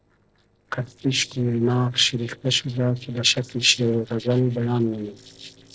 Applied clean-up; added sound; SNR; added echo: neural separator model SepFormer DNS4.